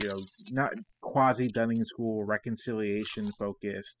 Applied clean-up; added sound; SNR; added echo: classical method spectral subtraction.